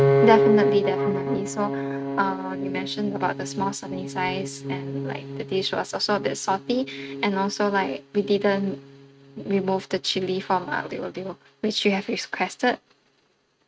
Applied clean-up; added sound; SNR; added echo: neural mask model RNNoise.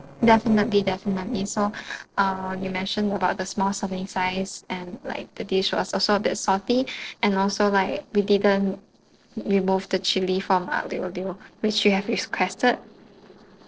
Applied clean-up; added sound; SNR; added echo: neural separator model SepFormer DNS4.